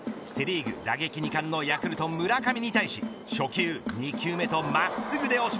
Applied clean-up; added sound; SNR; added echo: none; none; none; none.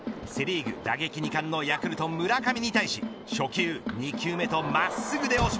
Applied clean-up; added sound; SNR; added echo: none; Slam / Car; 14 dB; none.